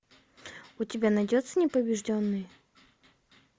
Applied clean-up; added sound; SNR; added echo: none; none; none; none.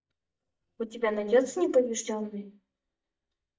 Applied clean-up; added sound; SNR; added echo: neural mask model DeepFilterNet 3.